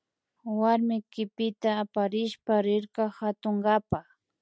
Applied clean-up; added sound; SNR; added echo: none; none; none; none.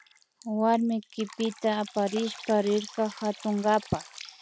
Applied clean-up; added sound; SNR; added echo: none; Drip; 18 dB; none.